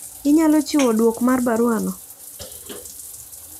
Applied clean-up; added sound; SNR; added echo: none; Bathtub (filling or washing); 17 dB; none.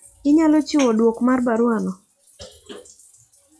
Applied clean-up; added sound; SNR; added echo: classical method log-MMSE.